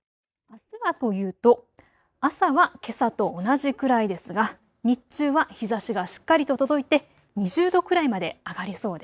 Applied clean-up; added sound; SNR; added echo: neural mask model DeepFilterNet 3.